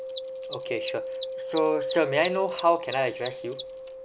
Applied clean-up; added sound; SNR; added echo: none; Mallet percussion + Mechanisms; 5 dB; none.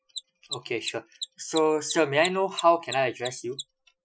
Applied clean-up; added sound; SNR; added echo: classical method Wiener filter.